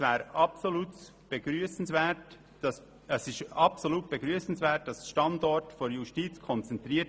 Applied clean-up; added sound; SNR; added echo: none; none; none; none.